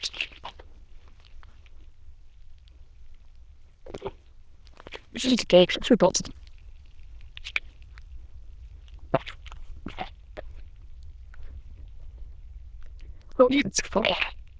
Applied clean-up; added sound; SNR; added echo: neural diffusion model UNIVERSE++.